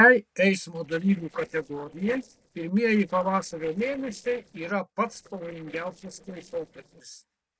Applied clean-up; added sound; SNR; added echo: neural separator model SepFormer DNS4.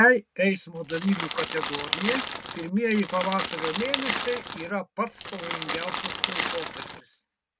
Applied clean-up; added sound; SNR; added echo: none; Crackle; 2 dB; none.